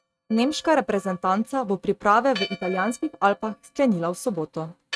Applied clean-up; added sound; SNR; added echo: neural mask model RNNoise.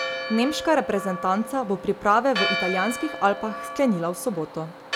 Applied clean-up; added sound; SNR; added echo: none; Church bell; 7 dB; none.